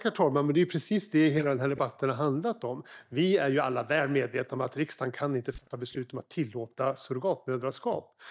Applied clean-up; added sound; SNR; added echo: neural mask model DeepFilterNet 3.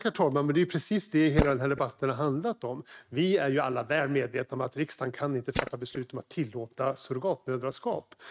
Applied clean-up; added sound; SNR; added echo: neural mask model RNNoise.